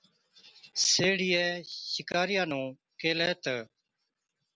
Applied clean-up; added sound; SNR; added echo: none; none; none; none.